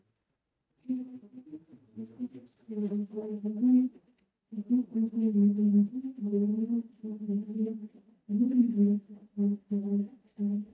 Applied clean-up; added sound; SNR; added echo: neural mask model DeepFilterNet 3.